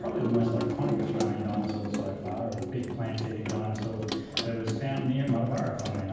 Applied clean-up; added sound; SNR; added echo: none; Sink (filling or washing) / Water tap, faucet; 2 dB; reverberation time 1.2 s.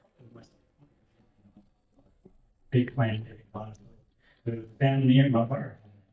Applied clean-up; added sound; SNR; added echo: neural mask model DeepFilterNet 3.